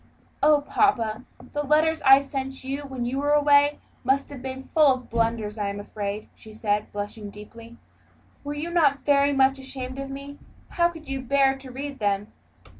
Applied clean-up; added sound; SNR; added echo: none; none; none; none.